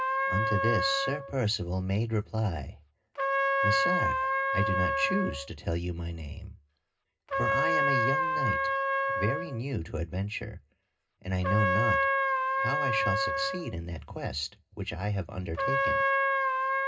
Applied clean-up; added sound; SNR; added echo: none; Trumpet; -3 dB; reverberation time 0.2 s.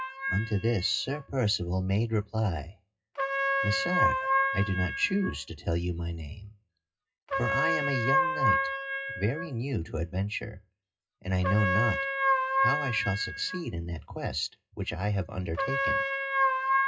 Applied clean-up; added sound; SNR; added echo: classical method WPE with log-MMSE.